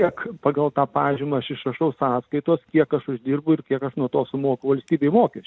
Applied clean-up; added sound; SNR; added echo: none; none; none; none.